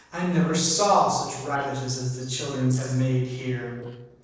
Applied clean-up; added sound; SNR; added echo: neural separator model SepFormer DNS4.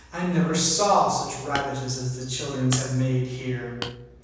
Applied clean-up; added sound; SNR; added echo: none; Hammer; 15 dB; reverberation time 1.1 s.